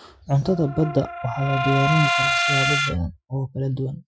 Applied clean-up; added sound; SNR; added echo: classical method Wiener filter.